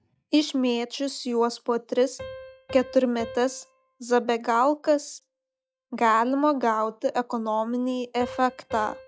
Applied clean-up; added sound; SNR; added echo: classical method log-MMSE.